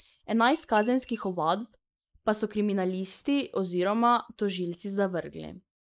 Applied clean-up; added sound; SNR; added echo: neural mask model Resemble Enhance denoiser.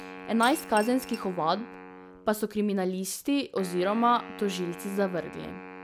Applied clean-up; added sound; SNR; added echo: none; Wind instrument, woodwind instrument + Coin (dropping) / Glass; 15 dB; none.